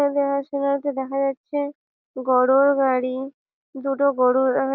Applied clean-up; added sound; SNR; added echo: none; none; none; none.